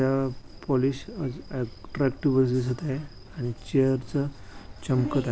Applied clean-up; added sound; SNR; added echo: none; none; none; none.